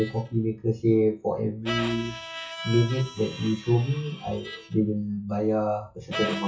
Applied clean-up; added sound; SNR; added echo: classical method WPE with log-MMSE.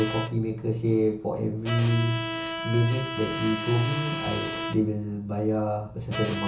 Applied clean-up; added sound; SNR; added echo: none; Bowed string instrument; 8 dB; reverberation time 0.7 s.